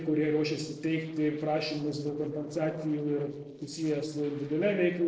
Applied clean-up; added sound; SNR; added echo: neural separator model SepFormer DNS4.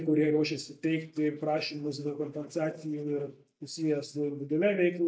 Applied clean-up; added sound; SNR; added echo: neural mask model DeepFilterNet 3.